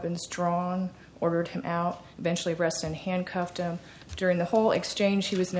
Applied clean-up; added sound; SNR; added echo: none; none; none; none.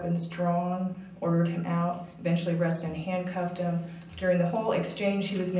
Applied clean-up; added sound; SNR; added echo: none; none; none; reverberation time 0.6 s.